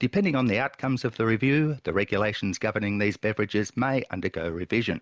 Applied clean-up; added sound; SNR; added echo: none; none; none; none.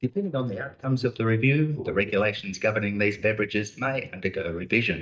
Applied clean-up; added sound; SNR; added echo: neural mask model DeepFilterNet 3.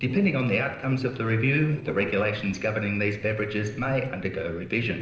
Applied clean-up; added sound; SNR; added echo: neural separator model SepFormer DNS4.